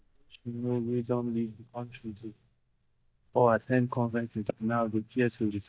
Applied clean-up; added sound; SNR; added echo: neural mask model DeepFilterNet 3.